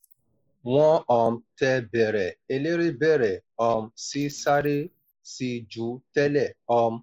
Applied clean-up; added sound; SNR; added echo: neural mask model Resemble Enhance denoiser.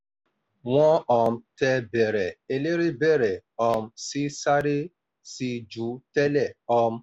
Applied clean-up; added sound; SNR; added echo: none; none; none; none.